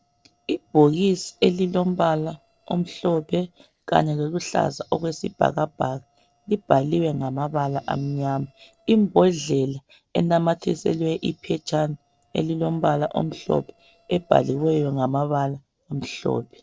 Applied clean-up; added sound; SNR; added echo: neural separator model SepFormer DNS4.